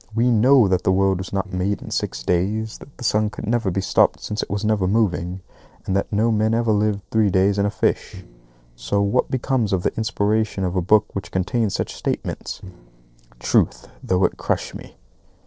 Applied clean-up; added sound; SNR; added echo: neural separator model SepFormer DNS4.